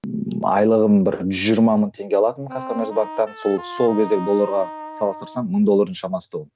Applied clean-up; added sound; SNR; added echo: none; Wind instrument, woodwind instrument; 13 dB; none.